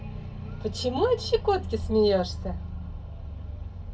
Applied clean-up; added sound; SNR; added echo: none; none; none; reverberation time 0.1 s.